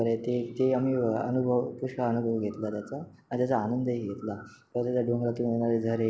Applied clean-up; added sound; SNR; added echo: none; none; none; none.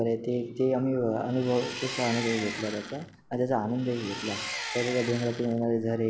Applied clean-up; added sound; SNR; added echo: none; Engine; 9 dB; none.